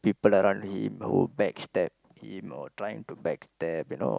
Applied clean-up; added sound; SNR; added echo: none; none; none; none.